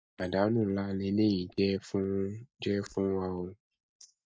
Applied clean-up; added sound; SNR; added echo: neural mask model DeepFilterNet 3.